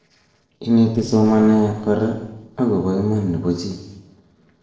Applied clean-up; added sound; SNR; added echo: neural separator model SepFormer DNS4.